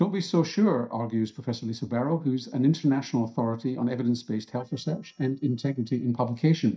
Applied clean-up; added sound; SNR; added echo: neural mask model DeepFilterNet 3.